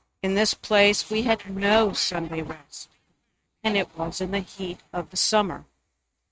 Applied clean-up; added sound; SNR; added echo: neural mask model RNNoise.